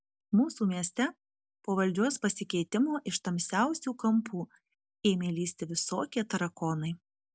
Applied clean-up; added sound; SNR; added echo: none; none; none; none.